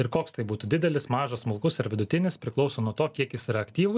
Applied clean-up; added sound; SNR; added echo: neural mask model Resemble Enhance denoiser.